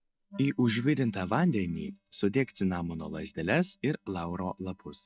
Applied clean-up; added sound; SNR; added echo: neural mask model DeepFilterNet 3.